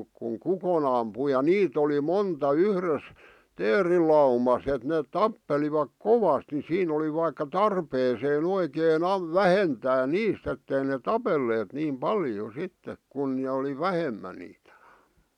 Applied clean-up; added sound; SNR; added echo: none; none; none; none.